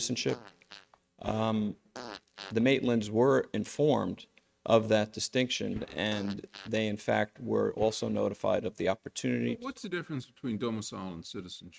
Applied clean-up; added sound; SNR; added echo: neural mask model RNNoise.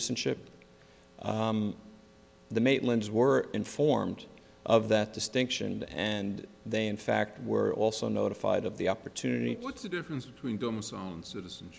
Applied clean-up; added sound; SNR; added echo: none; none; none; none.